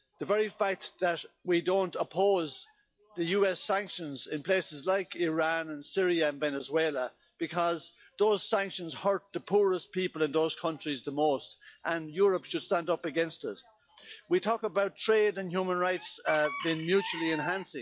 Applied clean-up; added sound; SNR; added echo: classical method log-MMSE.